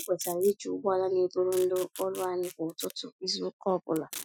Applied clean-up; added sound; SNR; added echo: classical method Wiener filter.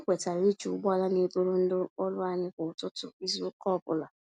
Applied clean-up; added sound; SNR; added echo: none; none; none; none.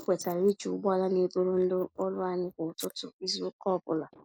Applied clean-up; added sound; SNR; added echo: neural mask model Resemble Enhance denoiser.